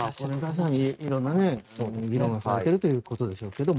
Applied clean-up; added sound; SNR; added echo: neural mask model RNNoise.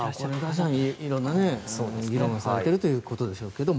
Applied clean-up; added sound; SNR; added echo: none; none; none; none.